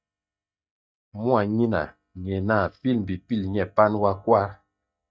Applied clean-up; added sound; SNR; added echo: neural mask model DeepFilterNet 3.